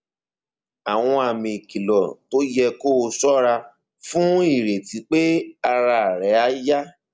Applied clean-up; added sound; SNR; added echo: none; none; none; none.